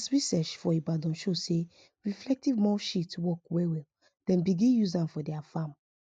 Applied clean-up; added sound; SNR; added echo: none; none; none; none.